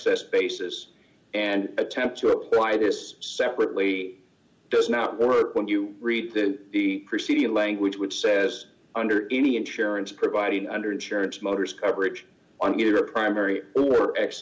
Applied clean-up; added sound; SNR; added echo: none; none; none; none.